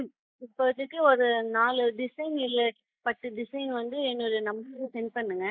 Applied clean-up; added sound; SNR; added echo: neural mask model Resemble Enhance denoiser.